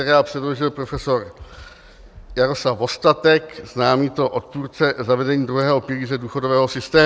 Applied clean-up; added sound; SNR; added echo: none; none; none; none.